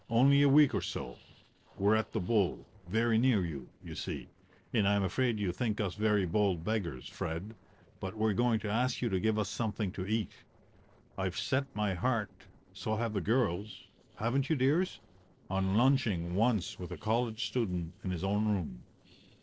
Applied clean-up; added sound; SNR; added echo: neural separator model SepFormer DNS4.